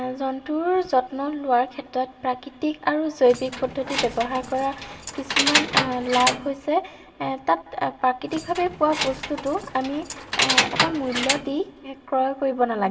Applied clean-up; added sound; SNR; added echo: none; Keys jangling; 3 dB; reverberation time 1.6 s.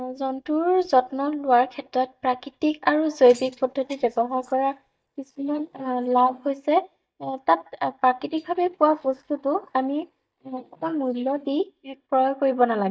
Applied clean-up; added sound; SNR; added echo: neural mask model DeepFilterNet 3.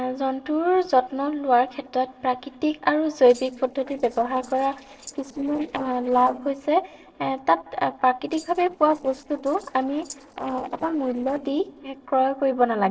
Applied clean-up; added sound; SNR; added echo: neural separator model SepFormer DNS4.